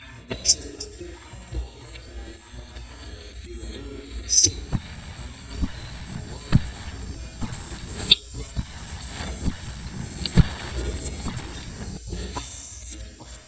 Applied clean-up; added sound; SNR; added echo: neural mask model DeepFilterNet 3.